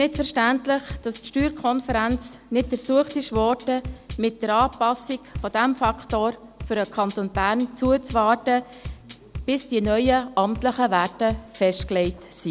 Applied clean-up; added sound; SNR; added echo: none; Bass drum / Drum kit; 15 dB; none.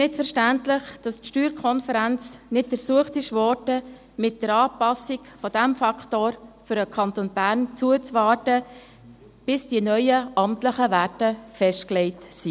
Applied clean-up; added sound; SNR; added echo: none; none; none; none.